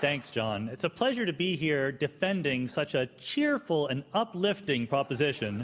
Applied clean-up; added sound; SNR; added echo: none; none; none; none.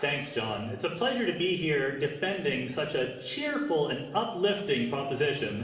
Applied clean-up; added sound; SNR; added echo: none; none; none; reverberation time 1.1 s.